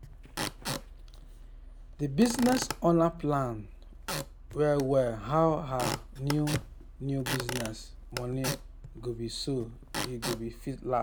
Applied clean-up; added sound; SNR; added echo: none; Squeak / Wood; 8 dB; none.